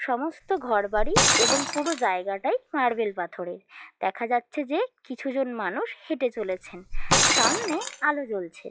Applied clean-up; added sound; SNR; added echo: classical method log-MMSE.